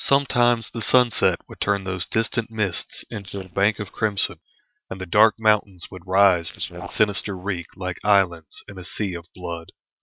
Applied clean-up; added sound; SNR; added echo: neural separator model SepFormer WHAM!.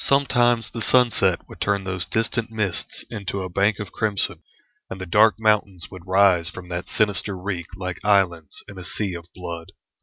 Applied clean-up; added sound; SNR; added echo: none; none; none; none.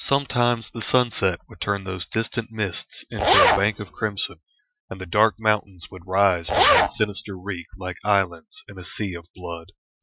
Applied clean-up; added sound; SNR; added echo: classical method Wiener filter.